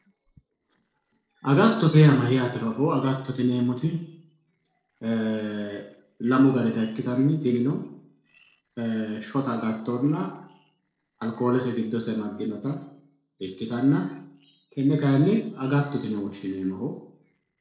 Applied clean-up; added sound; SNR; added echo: neural separator model SepFormer DNS4.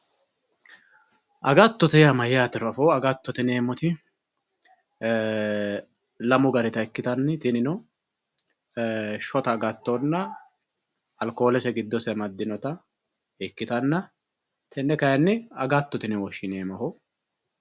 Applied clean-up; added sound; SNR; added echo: none; none; none; none.